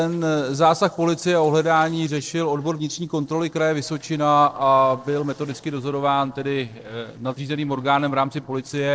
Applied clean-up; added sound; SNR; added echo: neural separator model SepFormer DNS4.